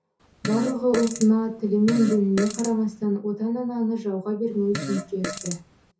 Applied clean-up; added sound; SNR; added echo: none; Fart; 10 dB; reverberation time 0.3 s.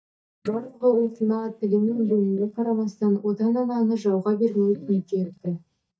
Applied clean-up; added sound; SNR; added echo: neural mask model DeepFilterNet 3.